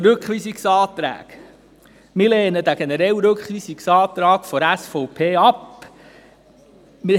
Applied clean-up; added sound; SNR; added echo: none; none; none; none.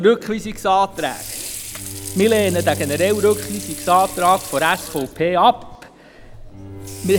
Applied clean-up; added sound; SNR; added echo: none; Bowed string instrument + Sink (filling or washing) / Water; 12 dB; none.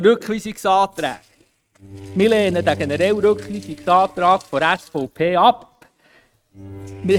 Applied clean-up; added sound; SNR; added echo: neural mask model RNNoise.